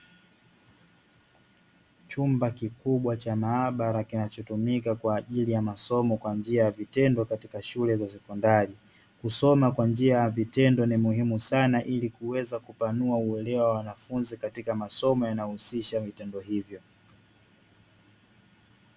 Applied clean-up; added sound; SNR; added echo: none; none; none; none.